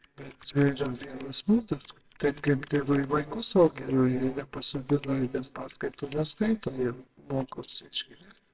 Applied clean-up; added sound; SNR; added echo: neural separator model SepFormer WHAMR!.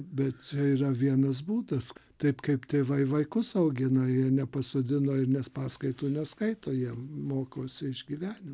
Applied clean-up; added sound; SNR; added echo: none; none; none; none.